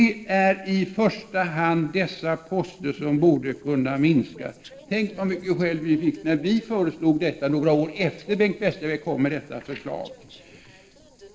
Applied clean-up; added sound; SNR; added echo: neural separator model SepFormer DNS4.